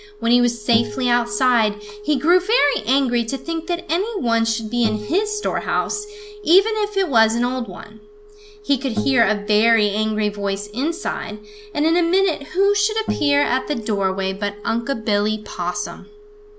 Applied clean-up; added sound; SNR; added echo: none; Acoustic guitar; 13 dB; none.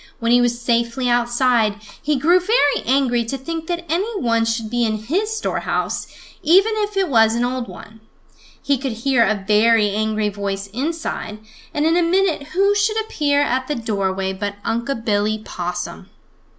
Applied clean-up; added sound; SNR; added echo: none; none; none; none.